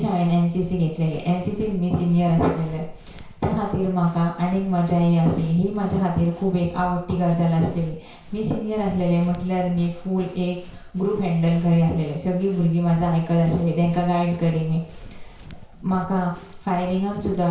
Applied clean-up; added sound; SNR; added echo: none; Run; 18 dB; reverberation time 0.6 s.